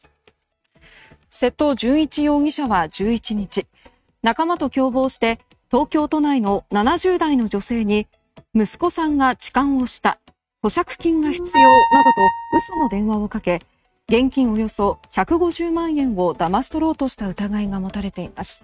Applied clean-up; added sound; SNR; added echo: neural mask model RNNoise.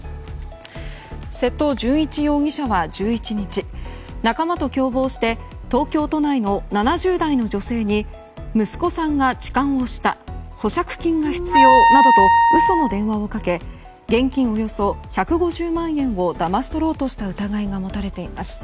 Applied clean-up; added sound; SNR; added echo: none; Wind instrument, woodwind instrument; -5 dB; none.